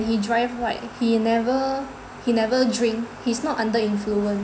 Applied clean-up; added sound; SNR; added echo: none; none; none; none.